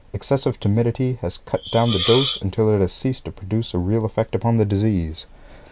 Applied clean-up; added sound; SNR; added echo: none; Hiss; 6 dB; none.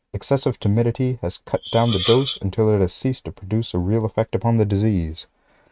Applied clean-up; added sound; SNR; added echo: neural mask model RNNoise.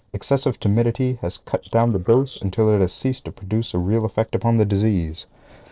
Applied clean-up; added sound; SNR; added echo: neural separator model SepFormer DNS4.